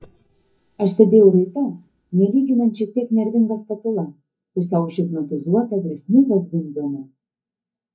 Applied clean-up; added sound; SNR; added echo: neural mask model DeepFilterNet 3.